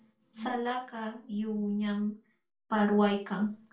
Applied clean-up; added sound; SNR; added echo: none; none; none; reverberation time 0.3 s.